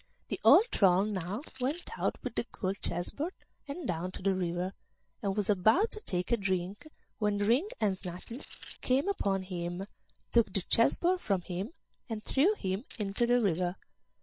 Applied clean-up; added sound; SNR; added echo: neural separator model SepFormer WHAM!.